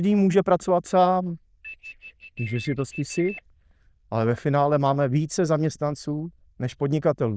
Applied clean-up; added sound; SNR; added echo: neural diffusion model UNIVERSE++.